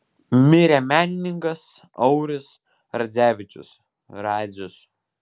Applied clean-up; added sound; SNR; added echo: none; none; none; none.